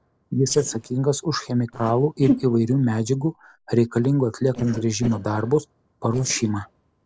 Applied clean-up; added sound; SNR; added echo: neural separator model SepFormer DNS4.